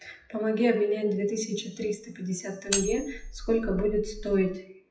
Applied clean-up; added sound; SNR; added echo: classical method WPE with log-MMSE.